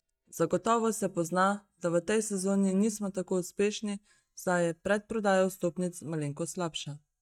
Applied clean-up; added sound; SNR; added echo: neural mask model DeepFilterNet 3.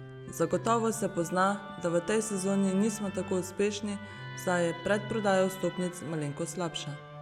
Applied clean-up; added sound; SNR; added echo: none; Musical instrument; 13 dB; none.